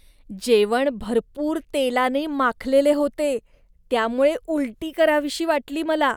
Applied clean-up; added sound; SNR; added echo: none; none; none; none.